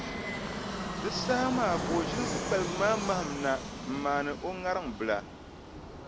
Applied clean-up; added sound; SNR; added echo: none; Fixed-wing aircraft, airplane + Thunder / Rain; 4 dB; none.